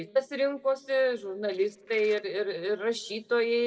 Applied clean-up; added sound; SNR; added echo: neural separator model SepFormer DNS4.